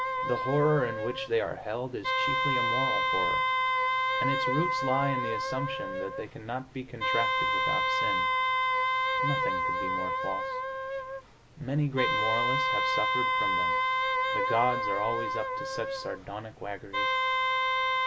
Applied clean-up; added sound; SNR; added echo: none; Wind instrument, woodwind instrument; -5 dB; none.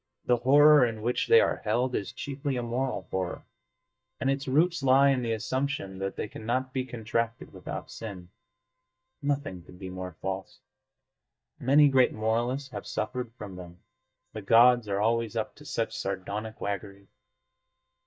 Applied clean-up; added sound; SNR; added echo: neural mask model DeepFilterNet 3.